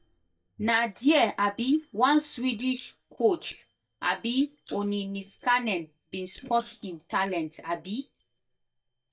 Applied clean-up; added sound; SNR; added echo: neural mask model DeepFilterNet 3.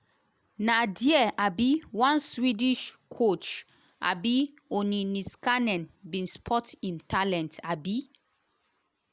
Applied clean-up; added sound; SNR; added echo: none; none; none; none.